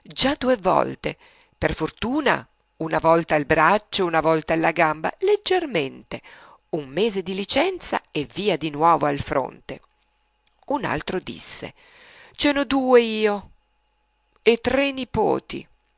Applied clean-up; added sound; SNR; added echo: none; none; none; none.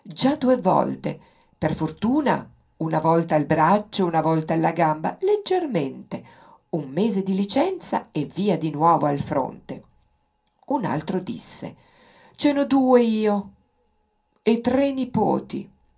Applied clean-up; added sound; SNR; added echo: none; none; none; reverberation time 0.3 s.